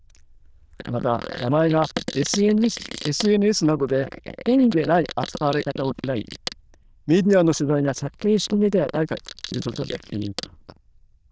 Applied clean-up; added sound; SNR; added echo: neural diffusion model UNIVERSE++.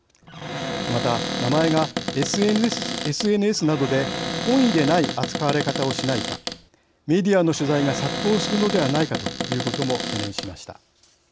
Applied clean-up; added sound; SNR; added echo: none; Cupboard open or close; 4 dB; none.